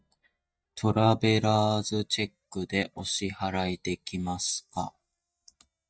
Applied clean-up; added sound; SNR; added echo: neural mask model DeepFilterNet 3.